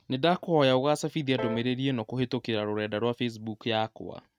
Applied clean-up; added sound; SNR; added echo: neural mask model RNNoise.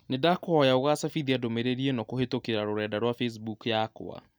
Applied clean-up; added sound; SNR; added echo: none; none; none; none.